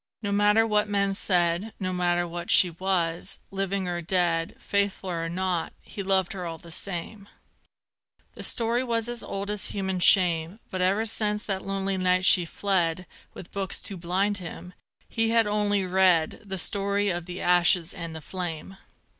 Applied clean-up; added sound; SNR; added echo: none; none; none; none.